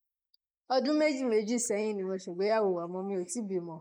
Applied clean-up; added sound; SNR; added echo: neural mask model Resemble Enhance denoiser.